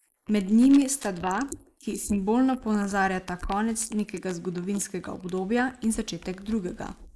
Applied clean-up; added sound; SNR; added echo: neural mask model Resemble Enhance denoiser.